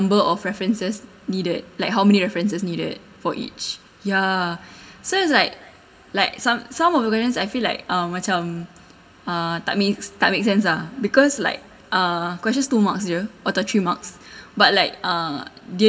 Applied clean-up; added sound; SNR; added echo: none; none; none; reverberation time 0.6 s.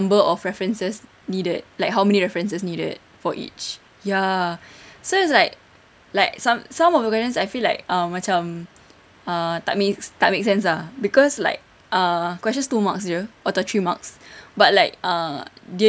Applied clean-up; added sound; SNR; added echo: none; none; none; none.